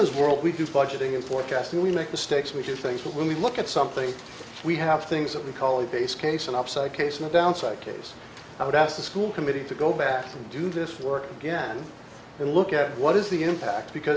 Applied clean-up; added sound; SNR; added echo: none; none; none; none.